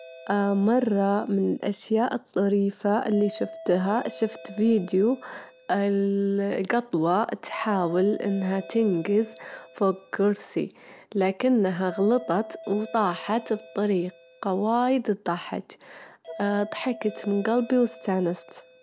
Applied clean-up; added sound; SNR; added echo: none; Doorbell; 20 dB; none.